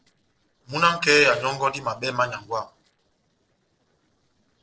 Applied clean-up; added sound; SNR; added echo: neural separator model SepFormer DNS4.